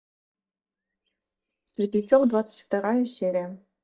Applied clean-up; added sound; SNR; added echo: neural mask model DeepFilterNet 3.